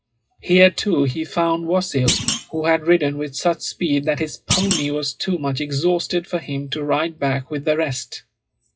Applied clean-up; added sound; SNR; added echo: classical method WPE with log-MMSE.